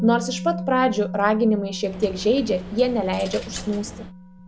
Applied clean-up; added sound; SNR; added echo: none; Musical instrument + Coin (dropping); 11 dB; none.